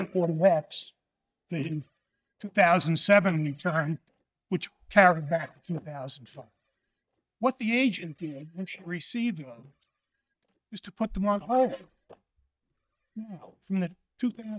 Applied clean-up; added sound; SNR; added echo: neural mask model DeepFilterNet 3.